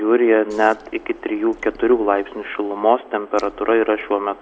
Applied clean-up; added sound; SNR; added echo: none; none; none; none.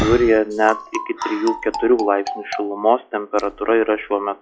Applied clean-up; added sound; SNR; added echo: classical method log-MMSE.